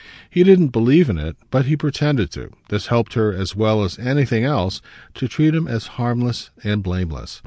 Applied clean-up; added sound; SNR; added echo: none; none; none; none.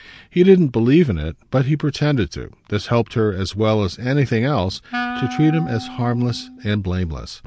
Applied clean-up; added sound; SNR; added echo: none; Wind instrument, woodwind instrument; 12 dB; none.